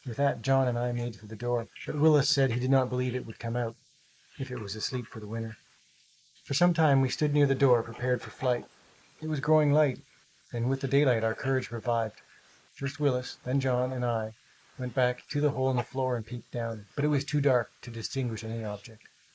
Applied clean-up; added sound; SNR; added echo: neural mask model Resemble Enhance denoiser.